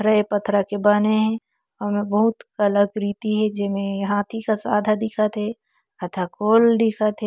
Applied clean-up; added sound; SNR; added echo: none; none; none; none.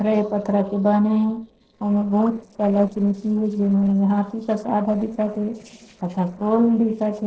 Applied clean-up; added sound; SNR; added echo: neural separator model SepFormer DNS4.